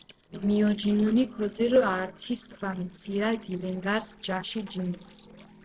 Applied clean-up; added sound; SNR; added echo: neural separator model SepFormer DNS4.